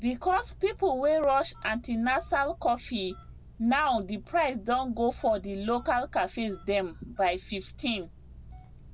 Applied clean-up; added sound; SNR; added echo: none; Telephone; 18 dB; none.